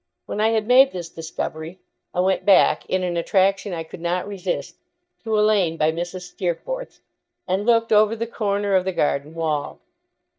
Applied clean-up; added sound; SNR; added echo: neural mask model DeepFilterNet 3.